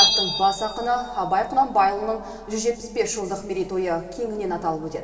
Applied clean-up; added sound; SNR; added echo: none; Bell; 5 dB; reverberation time 2.0 s.